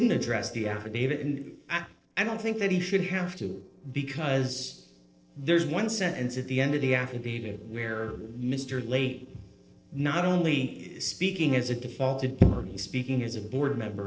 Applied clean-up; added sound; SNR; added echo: neural separator model SepFormer DNS4.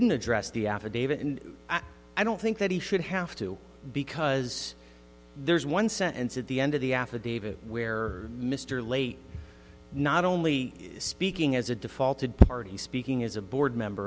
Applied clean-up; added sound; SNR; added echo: none; none; none; none.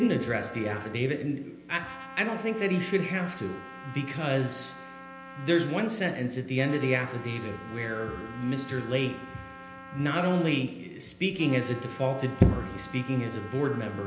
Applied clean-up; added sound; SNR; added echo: none; Trumpet; 16 dB; reverberation time 0.8 s.